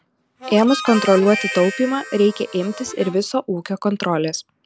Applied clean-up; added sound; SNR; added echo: none; Harmonica; 10 dB; none.